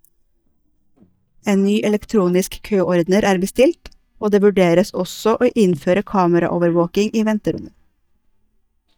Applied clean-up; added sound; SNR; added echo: neural mask model DeepFilterNet 3.